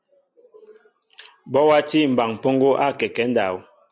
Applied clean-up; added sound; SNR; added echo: none; none; none; none.